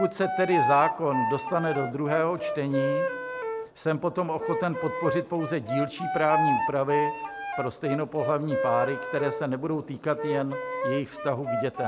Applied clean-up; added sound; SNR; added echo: none; Wind instrument, woodwind instrument; 2 dB; none.